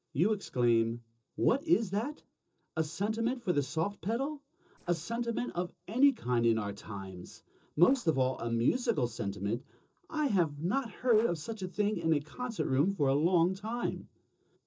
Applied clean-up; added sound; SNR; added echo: neural separator model SepFormer DNS4.